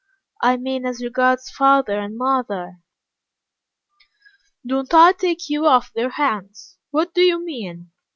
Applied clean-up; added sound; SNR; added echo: none; none; none; none.